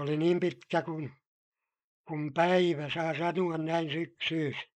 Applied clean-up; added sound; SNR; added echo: neural mask model Resemble Enhance denoiser.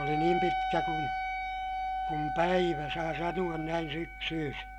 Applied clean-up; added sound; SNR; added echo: none; Wind instrument, woodwind instrument; 1 dB; none.